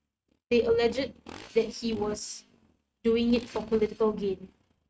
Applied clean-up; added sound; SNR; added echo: neural mask model RNNoise.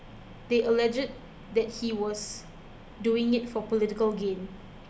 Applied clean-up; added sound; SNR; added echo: none; none; none; none.